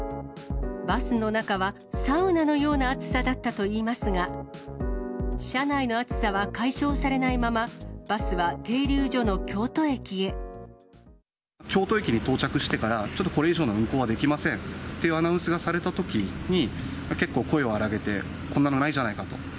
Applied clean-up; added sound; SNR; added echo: none; none; none; none.